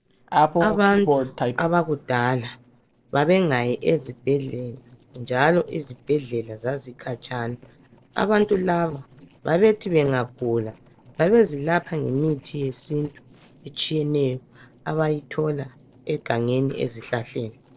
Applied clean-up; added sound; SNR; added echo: neural separator model SepFormer DNS4.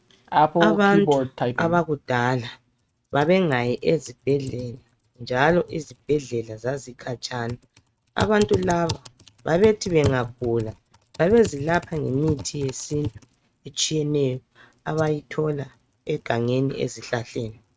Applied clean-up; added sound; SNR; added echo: neural mask model RNNoise.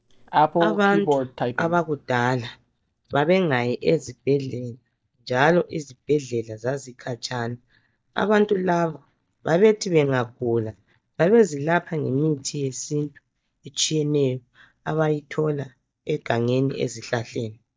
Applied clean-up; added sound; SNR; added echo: neural mask model DeepFilterNet 3.